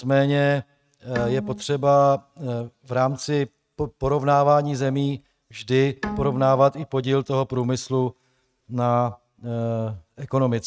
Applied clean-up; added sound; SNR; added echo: neural mask model RNNoise.